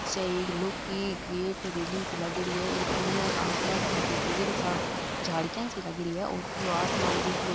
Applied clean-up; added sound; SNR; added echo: none; Waves, surf; -2 dB; none.